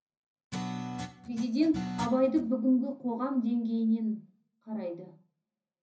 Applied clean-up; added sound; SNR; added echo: none; Guitar; 8 dB; reverberation time 0.4 s.